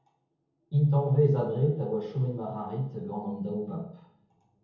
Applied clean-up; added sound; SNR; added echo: none; none; none; reverberation time 0.7 s.